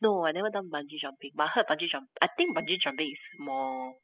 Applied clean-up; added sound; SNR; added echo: classical method spectral subtraction.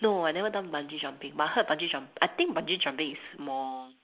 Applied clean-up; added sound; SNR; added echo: neural mask model Resemble Enhance denoiser.